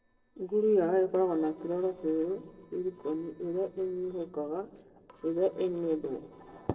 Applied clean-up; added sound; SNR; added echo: neural separator model SepFormer DNS4.